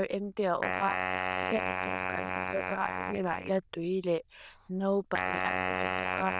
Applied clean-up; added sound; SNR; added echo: neural diffusion model UNIVERSE++.